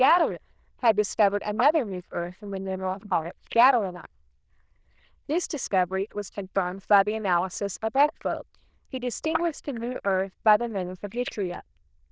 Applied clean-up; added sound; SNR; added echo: neural diffusion model UNIVERSE++.